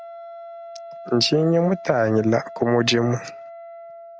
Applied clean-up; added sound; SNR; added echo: none; Wind instrument, woodwind instrument; 15 dB; none.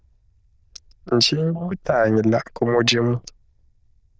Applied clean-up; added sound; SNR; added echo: neural diffusion model UNIVERSE++.